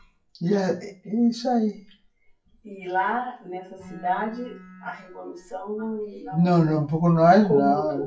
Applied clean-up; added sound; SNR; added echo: classical method WPE with log-MMSE.